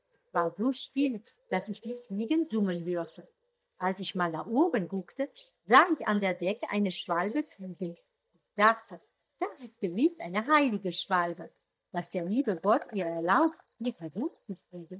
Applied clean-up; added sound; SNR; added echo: neural mask model DeepFilterNet 3.